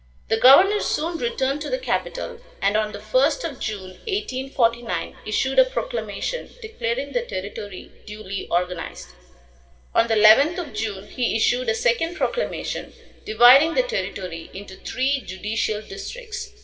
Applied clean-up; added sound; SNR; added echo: none; none; none; reverberation time 2.0 s.